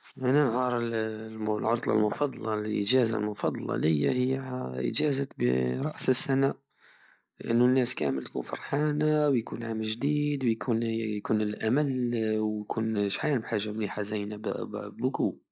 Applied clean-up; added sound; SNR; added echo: none; none; none; none.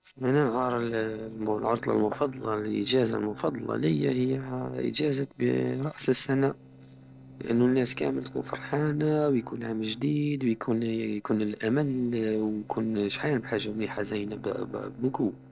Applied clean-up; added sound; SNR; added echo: neural separator model SepFormer DNS4.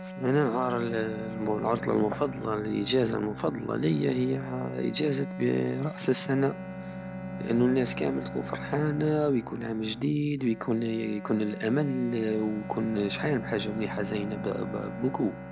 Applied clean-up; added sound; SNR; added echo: none; Bowed string instrument + Bowed string instrument; 9 dB; none.